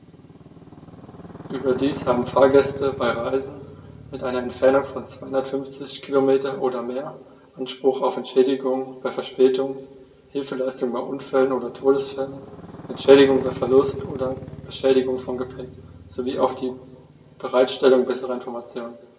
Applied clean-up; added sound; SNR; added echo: none; Motorcycle; 18 dB; reverberation time 2.7 s.